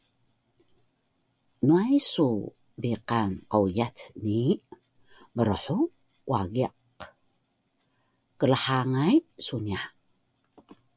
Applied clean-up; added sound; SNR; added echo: none; none; none; none.